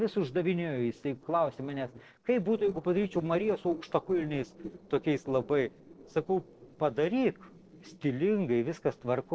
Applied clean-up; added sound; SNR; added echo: neural separator model SepFormer DNS4.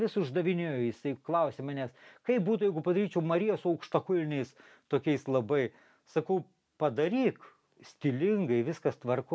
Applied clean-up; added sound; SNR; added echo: none; none; none; none.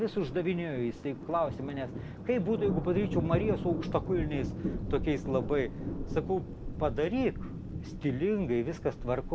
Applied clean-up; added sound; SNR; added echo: none; Thunder; 5 dB; none.